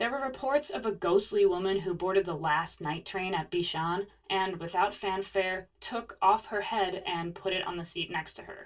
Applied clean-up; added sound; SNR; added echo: none; none; none; reverberation time 0.1 s.